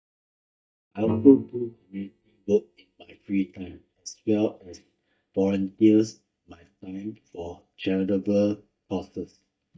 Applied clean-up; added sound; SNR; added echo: neural mask model DeepFilterNet 3.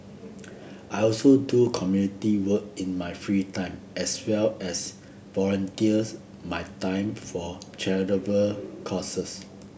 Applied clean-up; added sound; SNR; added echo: none; none; none; none.